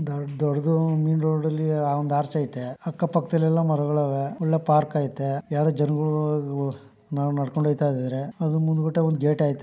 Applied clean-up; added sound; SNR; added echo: none; none; none; none.